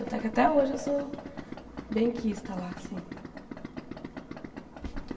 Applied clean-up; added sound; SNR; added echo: none; Idling; 11 dB; reverberation time 1.5 s.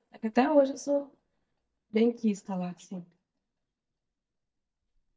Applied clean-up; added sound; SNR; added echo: neural mask model DeepFilterNet 3.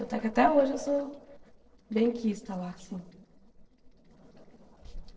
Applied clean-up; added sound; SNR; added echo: neural separator model SepFormer DNS4.